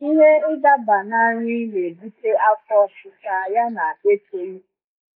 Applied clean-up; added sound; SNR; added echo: neural mask model Resemble Enhance denoiser.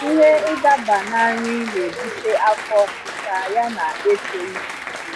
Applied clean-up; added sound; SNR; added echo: none; Applause; 9 dB; none.